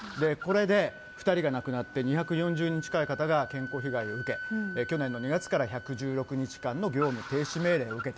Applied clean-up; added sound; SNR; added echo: none; Car + Wind instrument, woodwind instrument; 12 dB; none.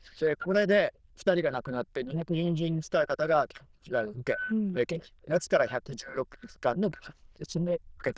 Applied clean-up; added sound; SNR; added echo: neural diffusion model UNIVERSE++.